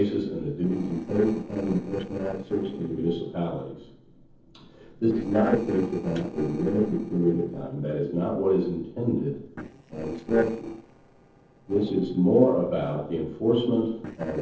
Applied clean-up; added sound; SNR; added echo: neural separator model SepFormer DNS4.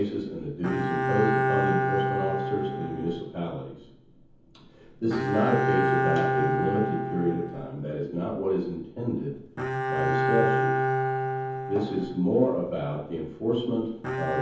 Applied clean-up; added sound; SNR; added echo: none; Bowed string instrument; 0 dB; reverberation time 0.7 s.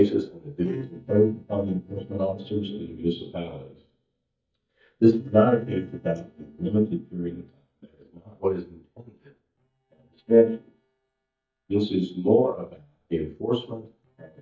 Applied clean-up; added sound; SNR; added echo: neural mask model DeepFilterNet 3.